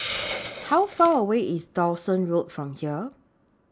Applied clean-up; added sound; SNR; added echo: none; Hiss; 12 dB; none.